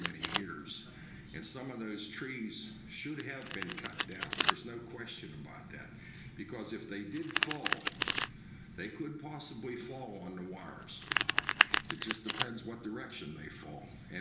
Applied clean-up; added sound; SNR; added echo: none; Domestic sounds, home sounds; -5 dB; reverberation time 0.9 s.